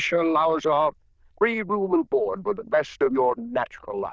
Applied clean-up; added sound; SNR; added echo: neural diffusion model UNIVERSE++.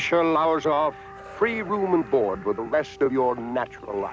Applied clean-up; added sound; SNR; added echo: none; Crow + Wind instrument, woodwind instrument; 19 dB; none.